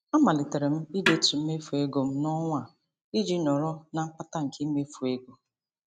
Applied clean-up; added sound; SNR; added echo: neural mask model RNNoise.